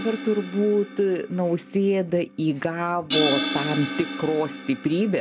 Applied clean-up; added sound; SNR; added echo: none; Crash cymbal; 5 dB; none.